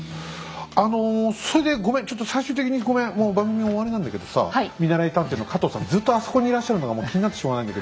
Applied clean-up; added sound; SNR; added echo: none; none; none; none.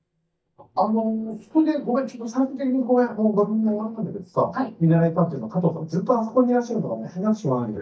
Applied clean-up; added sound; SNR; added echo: neural mask model DeepFilterNet 3.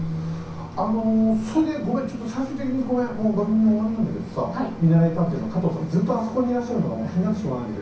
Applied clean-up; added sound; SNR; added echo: none; Mechanisms; 15 dB; reverberation time 0.6 s.